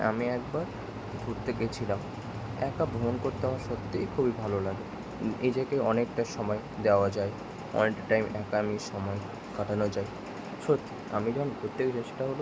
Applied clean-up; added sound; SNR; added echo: none; none; none; none.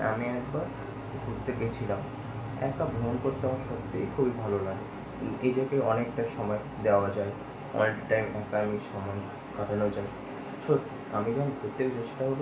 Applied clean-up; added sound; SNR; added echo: none; none; none; reverberation time 0.4 s.